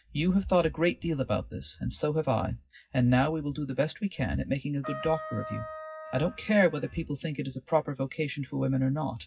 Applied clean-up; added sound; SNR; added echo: classical method WPE with log-MMSE.